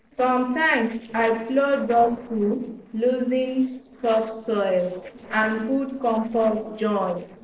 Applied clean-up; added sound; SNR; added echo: neural separator model SepFormer DNS4.